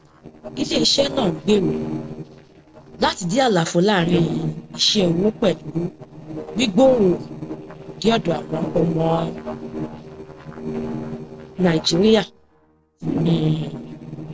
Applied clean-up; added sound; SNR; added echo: neural separator model SepFormer DNS4.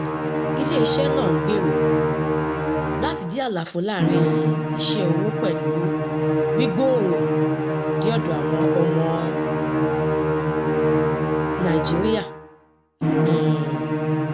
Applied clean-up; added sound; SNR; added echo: none; Musical instrument; -5 dB; none.